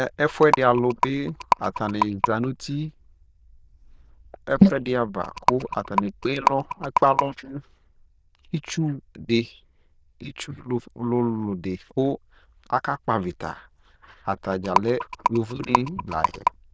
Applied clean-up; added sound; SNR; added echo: neural diffusion model UNIVERSE++.